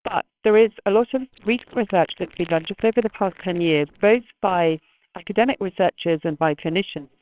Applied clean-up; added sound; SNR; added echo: neural separator model SepFormer WHAMR!.